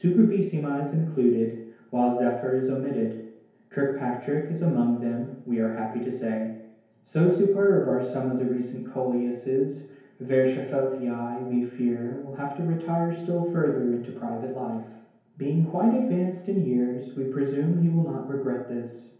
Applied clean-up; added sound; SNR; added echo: none; none; none; reverberation time 0.9 s.